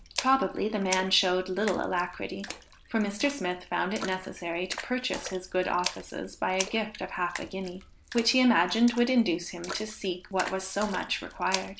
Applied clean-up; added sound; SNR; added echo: none; Splash, splatter; 13 dB; none.